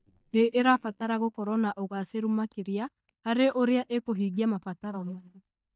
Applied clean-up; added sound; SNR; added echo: neural mask model DeepFilterNet 3.